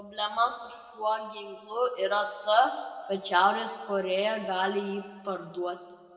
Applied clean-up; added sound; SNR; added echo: none; none; none; reverberation time 1.8 s.